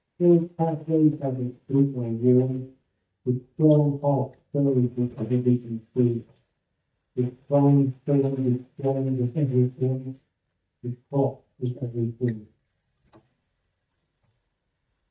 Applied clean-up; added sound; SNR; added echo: neural mask model DeepFilterNet 3.